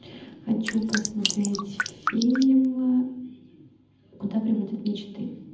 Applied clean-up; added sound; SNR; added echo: none; Drip; 5 dB; reverberation time 0.8 s.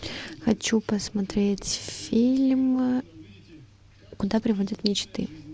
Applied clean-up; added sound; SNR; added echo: none; none; none; none.